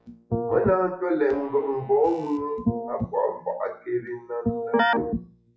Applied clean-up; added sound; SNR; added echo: classical method WPE with log-MMSE.